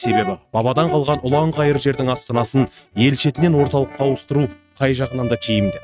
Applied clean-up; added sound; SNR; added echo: neural mask model RNNoise.